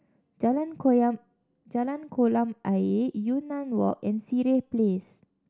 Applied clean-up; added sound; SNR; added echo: none; none; none; none.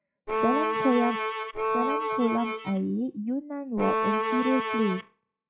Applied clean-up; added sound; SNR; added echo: classical method log-MMSE.